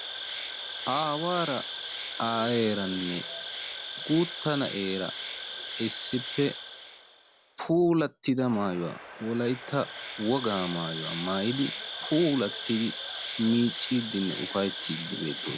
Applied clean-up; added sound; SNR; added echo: none; Insect; 7 dB; none.